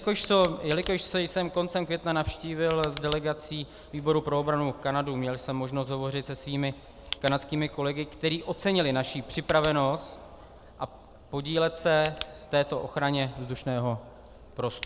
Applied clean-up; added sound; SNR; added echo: none; Tick; 12 dB; none.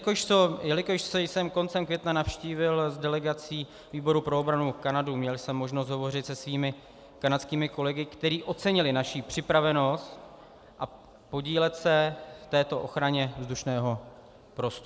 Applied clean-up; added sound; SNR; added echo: none; none; none; none.